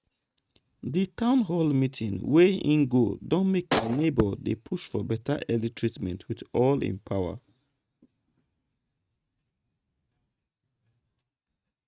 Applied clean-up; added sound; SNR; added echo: neural mask model RNNoise.